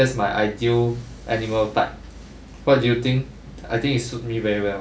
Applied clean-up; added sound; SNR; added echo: none; none; none; none.